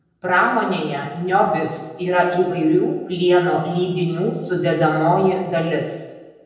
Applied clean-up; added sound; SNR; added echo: none; none; none; reverberation time 0.9 s.